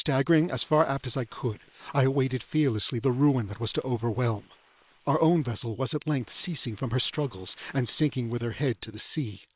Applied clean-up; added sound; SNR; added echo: neural separator model SepFormer WHAM!.